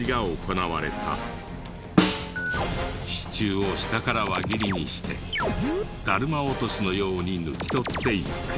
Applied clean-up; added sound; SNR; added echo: none; Snare drum; 1 dB; none.